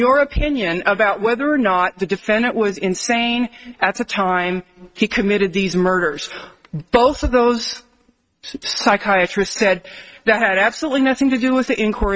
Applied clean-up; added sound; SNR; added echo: neural mask model RNNoise.